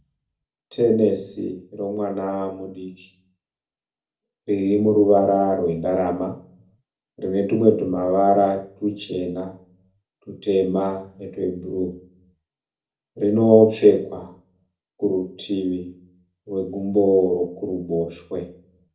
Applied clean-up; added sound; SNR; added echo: none; none; none; reverberation time 0.3 s.